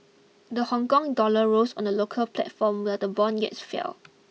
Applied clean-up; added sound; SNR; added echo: none; none; none; none.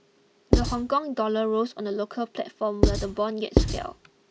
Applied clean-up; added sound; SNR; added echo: none; Writing; -4 dB; none.